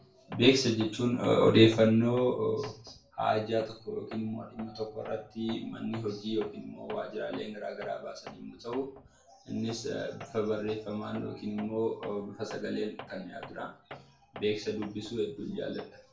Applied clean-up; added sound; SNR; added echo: none; Tools; 20 dB; reverberation time 0.3 s.